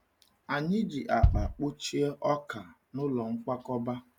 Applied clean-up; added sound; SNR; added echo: none; Bass drum; -1 dB; none.